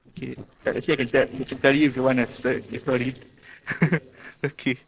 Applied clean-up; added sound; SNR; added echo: neural separator model SepFormer DNS4.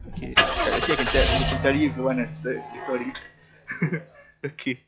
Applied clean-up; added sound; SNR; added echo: classical method log-MMSE.